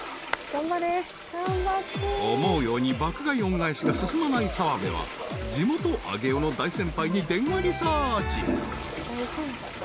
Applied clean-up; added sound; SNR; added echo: none; Toilet flush; 10 dB; none.